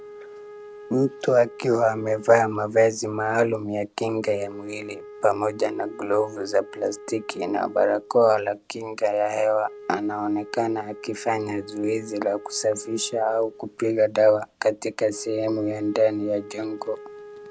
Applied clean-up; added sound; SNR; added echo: none; Wind instrument, woodwind instrument; 18 dB; none.